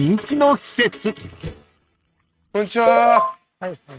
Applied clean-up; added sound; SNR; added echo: neural mask model RNNoise.